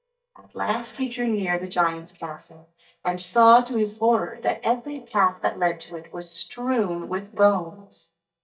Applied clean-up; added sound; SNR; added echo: neural mask model DeepFilterNet 3.